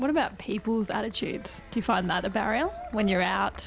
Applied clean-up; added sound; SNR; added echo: none; Cheering; 17 dB; none.